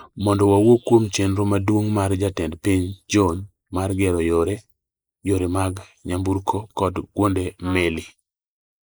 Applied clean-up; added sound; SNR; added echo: neural mask model Resemble Enhance denoiser.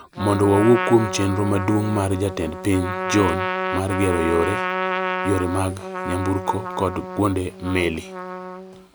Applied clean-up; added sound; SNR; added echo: none; Trumpet; 6 dB; none.